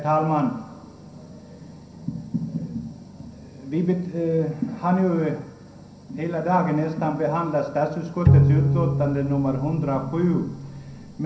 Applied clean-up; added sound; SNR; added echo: none; Bowed string instrument; -4 dB; reverberation time 0.6 s.